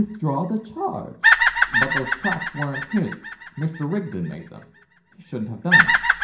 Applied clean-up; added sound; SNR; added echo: none; Bird vocalization, bird call, bird song; -4 dB; reverberation time 0.5 s.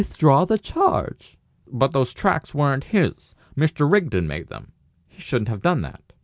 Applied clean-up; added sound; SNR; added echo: none; none; none; none.